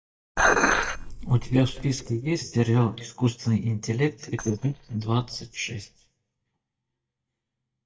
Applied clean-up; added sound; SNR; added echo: neural mask model DeepFilterNet 3.